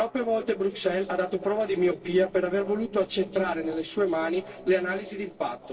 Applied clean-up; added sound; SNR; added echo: neural separator model SepFormer DNS4.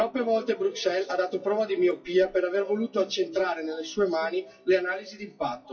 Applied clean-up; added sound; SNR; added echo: classical method WPE with log-MMSE.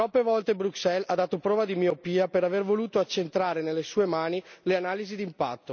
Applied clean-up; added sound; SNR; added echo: none; none; none; none.